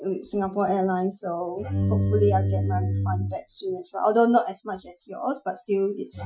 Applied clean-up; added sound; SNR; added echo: classical method Wiener filter.